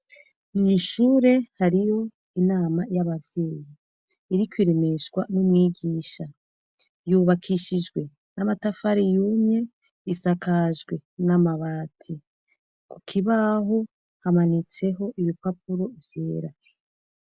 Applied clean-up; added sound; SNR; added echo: none; none; none; none.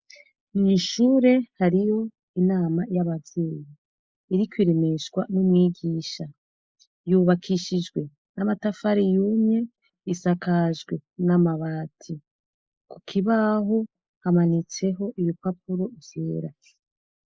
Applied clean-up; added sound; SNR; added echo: neural mask model Resemble Enhance denoiser.